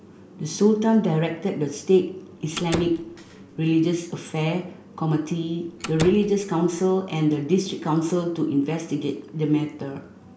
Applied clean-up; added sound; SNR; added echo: none; Slam; 11 dB; none.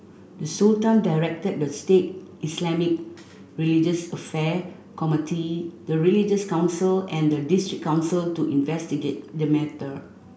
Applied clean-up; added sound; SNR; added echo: none; none; none; none.